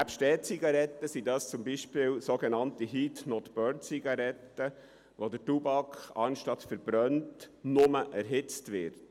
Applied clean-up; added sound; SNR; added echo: none; none; none; none.